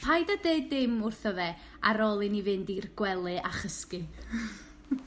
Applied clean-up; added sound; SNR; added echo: none; none; none; none.